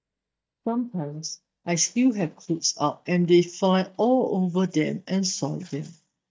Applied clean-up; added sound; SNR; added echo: neural mask model DeepFilterNet 3.